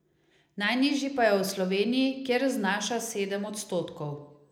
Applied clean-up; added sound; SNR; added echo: none; none; none; reverberation time 0.7 s.